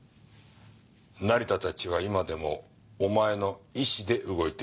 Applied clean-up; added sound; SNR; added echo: none; none; none; none.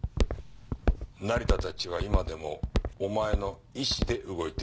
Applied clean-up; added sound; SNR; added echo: none; Walk, footsteps; -2 dB; none.